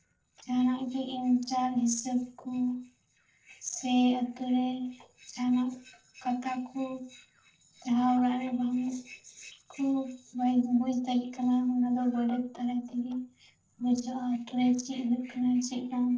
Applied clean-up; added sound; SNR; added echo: neural separator model SepFormer DNS4.